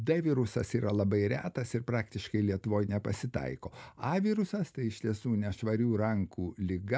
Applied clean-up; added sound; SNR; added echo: none; none; none; none.